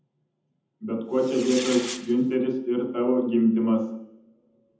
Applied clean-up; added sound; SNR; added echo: none; Fireworks; 11 dB; reverberation time 0.8 s.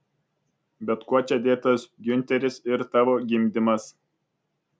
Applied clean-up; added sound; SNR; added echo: none; none; none; none.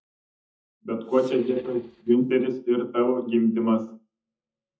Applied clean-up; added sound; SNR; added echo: neural mask model DeepFilterNet 3.